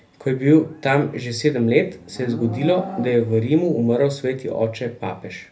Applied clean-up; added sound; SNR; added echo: none; Livestock, farm animals, working animals; 17 dB; reverberation time 0.3 s.